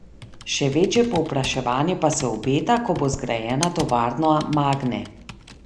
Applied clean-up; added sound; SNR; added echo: none; Computer keyboard; 15 dB; none.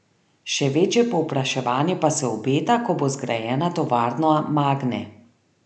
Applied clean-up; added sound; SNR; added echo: none; none; none; none.